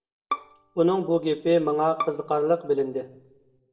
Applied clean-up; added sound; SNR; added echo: none; Bowed string instrument; 13 dB; reverberation time 0.6 s.